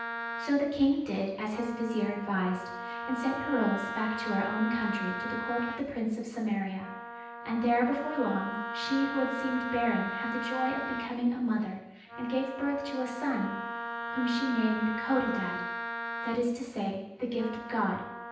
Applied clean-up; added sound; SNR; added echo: none; Wind instrument, woodwind instrument; 7 dB; reverberation time 0.9 s.